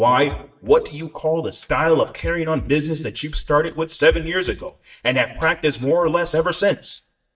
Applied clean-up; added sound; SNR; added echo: neural mask model DeepFilterNet 3.